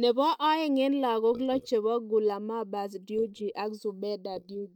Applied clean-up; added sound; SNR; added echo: neural mask model DeepFilterNet 3.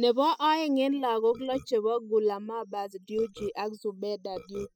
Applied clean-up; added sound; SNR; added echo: classical method spectral subtraction.